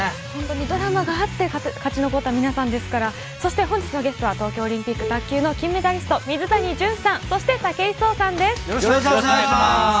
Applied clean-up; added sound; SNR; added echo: none; Bowed string instrument; 13 dB; none.